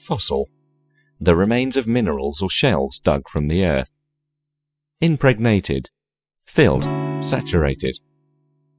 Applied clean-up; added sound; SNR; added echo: classical method spectral subtraction.